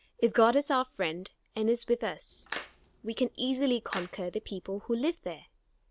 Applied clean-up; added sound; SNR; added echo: none; Splash, splatter; 15 dB; none.